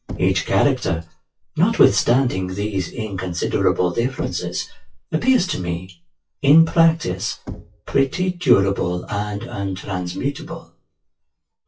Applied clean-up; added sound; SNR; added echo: classical method WPE with log-MMSE.